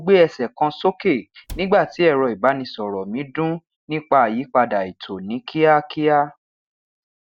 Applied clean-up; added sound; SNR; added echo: none; Cupboard open or close; 18 dB; none.